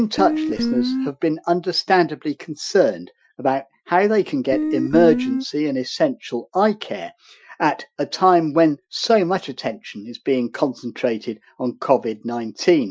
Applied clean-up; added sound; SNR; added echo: classical method Wiener filter.